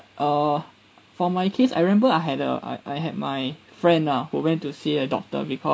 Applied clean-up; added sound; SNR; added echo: none; none; none; none.